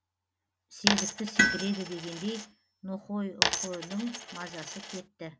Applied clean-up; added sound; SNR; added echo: none; Tools + Coin (dropping); -4 dB; none.